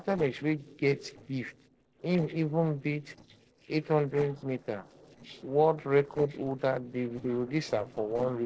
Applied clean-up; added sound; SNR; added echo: neural separator model SepFormer DNS4.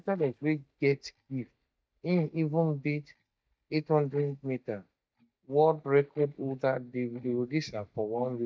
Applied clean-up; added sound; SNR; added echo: neural mask model DeepFilterNet 3.